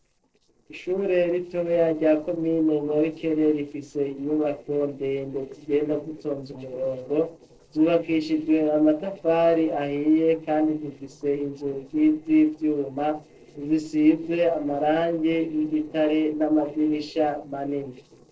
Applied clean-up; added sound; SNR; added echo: neural separator model SepFormer DNS4.